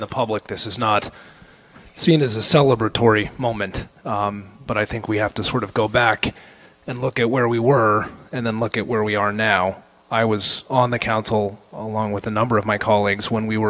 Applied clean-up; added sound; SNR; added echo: none; none; none; none.